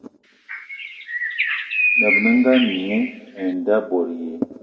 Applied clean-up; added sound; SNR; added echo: none; Bird; 1 dB; reverberation time 1.7 s.